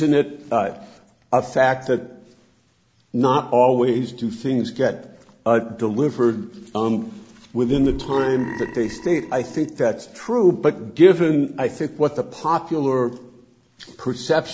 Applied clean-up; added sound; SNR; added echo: none; Burping, eructation; 12 dB; none.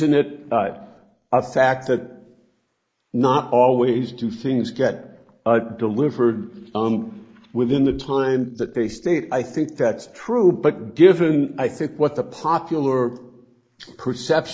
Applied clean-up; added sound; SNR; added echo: neural mask model Resemble Enhance denoiser.